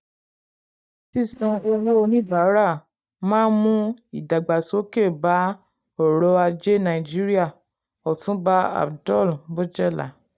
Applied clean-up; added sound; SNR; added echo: neural mask model DeepFilterNet 3.